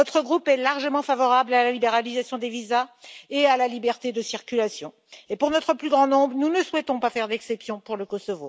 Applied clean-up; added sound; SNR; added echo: none; none; none; none.